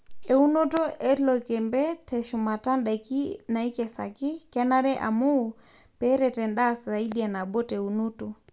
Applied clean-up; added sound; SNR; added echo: none; none; none; none.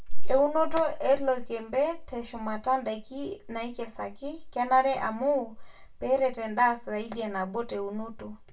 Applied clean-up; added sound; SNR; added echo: none; none; none; reverberation time 0.1 s.